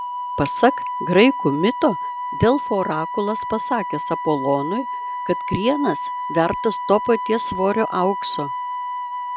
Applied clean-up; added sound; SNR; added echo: none; Wind instrument, woodwind instrument; 5 dB; none.